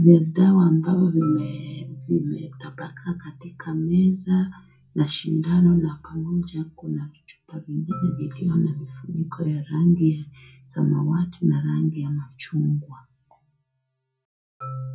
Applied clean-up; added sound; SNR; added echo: none; Marimba, xylophone; 18 dB; reverberation time 0.2 s.